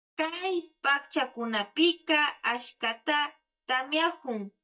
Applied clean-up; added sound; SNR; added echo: neural mask model DeepFilterNet 3.